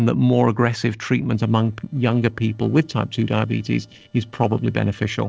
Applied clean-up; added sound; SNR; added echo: neural separator model SepFormer DNS4.